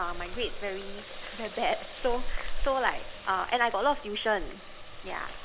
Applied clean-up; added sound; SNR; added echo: none; Water tap, faucet; 3 dB; none.